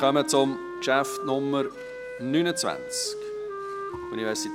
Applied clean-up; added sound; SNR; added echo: none; Wind instrument, woodwind instrument; 7 dB; none.